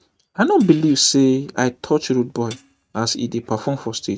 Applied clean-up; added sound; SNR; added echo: neural mask model RNNoise.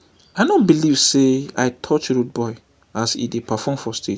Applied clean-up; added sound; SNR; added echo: none; none; none; none.